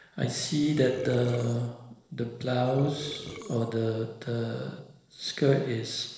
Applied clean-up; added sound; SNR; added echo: neural separator model SepFormer DNS4.